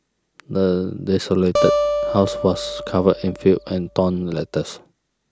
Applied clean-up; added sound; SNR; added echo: none; Acoustic guitar; 4 dB; none.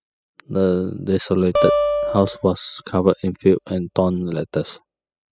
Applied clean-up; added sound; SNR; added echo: classical method spectral subtraction.